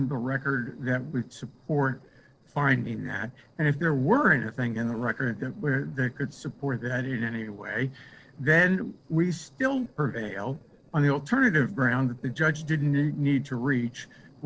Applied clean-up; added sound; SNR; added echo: neural separator model SepFormer DNS4.